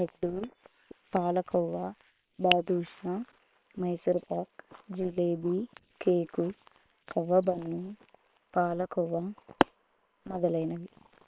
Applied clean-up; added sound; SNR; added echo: neural separator model SepFormer WHAM!.